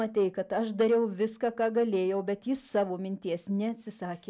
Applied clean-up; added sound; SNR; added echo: none; none; none; none.